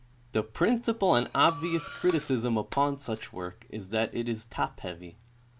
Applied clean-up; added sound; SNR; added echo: none; Cutlery, silverware + Shatter; 17 dB; none.